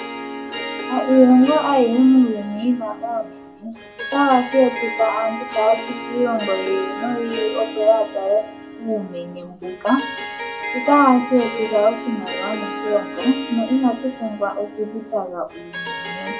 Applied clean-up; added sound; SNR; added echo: none; Harp; 10 dB; reverberation time 0.2 s.